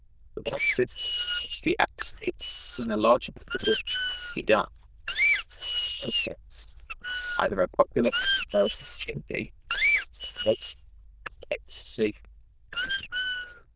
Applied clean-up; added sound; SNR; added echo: neural diffusion model UNIVERSE++.